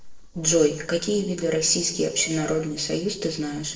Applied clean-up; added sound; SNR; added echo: neural separator model SepFormer DNS4.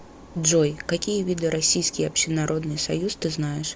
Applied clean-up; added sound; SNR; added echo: none; none; none; none.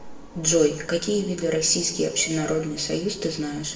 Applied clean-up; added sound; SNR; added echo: none; Brass instrument; 19 dB; reverberation time 0.9 s.